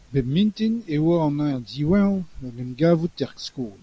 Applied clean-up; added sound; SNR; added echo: none; none; none; none.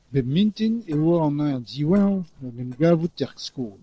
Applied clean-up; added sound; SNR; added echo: neural separator model SepFormer DNS4.